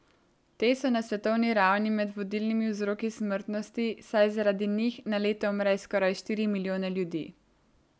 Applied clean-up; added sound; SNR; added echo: none; none; none; none.